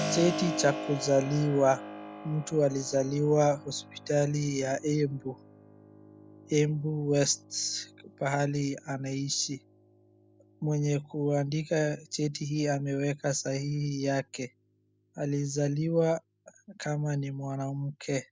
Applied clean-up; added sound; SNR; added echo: none; Keyboard (musical); 14 dB; none.